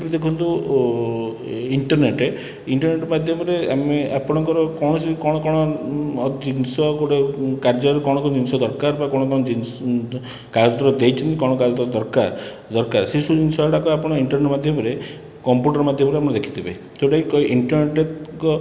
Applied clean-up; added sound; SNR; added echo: none; none; none; none.